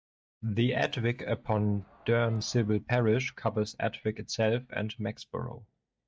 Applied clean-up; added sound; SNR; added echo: neural mask model DeepFilterNet 3.